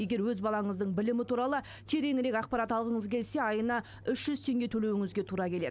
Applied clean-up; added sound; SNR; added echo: none; none; none; none.